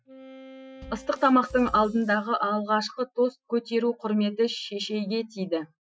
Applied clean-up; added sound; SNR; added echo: classical method Wiener filter.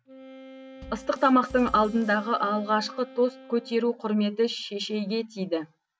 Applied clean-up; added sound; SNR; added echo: none; Bass drum / Drum kit + Wind instrument, woodwind instrument; 19 dB; none.